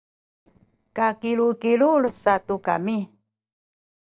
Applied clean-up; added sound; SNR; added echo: neural separator model SepFormer DNS4.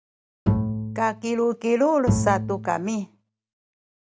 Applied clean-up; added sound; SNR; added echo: none; Bowed string instrument; 2 dB; none.